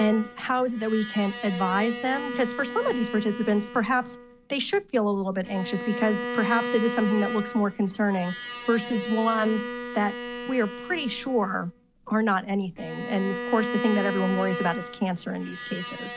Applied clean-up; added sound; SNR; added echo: none; Bowed string instrument; 8 dB; none.